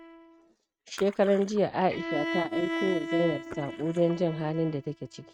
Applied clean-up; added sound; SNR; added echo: neural mask model RNNoise.